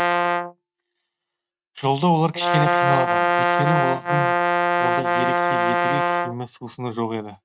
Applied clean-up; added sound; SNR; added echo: neural mask model RNNoise.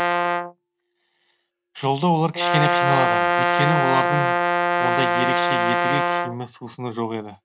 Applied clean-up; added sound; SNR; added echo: none; Brass instrument; -4 dB; none.